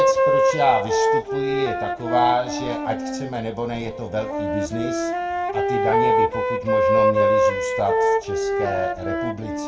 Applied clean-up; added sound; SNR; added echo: none; Wind instrument, woodwind instrument; -5 dB; reverberation time 0.2 s.